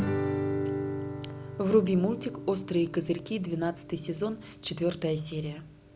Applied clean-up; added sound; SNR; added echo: none; Guitar; 5 dB; none.